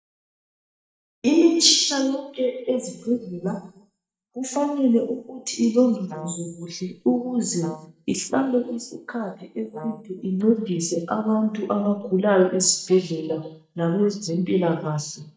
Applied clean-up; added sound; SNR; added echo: neural mask model DeepFilterNet 3.